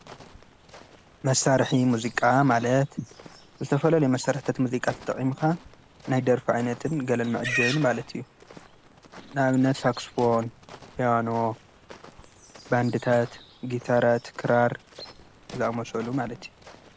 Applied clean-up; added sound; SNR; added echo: none; Livestock, farm animals, working animals + Walk, footsteps; 15 dB; none.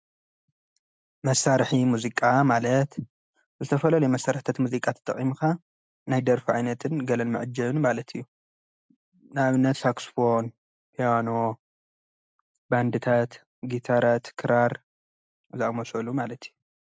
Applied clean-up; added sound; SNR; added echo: none; none; none; none.